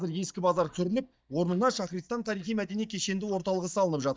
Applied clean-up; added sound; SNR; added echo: neural mask model DeepFilterNet 3.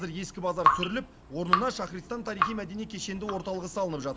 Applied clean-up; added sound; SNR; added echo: none; Drip; -1 dB; none.